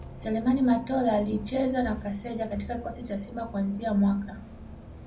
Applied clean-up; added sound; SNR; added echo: none; Bus; 14 dB; reverberation time 0.2 s.